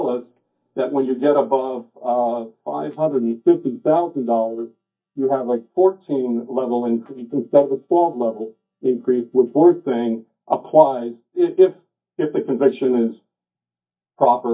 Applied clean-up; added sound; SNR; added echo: neural mask model DeepFilterNet 3.